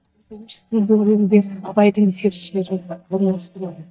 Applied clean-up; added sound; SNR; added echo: neural mask model DeepFilterNet 3.